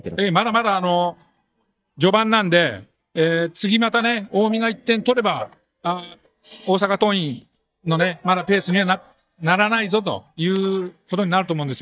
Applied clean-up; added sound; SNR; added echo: neural mask model DeepFilterNet 3.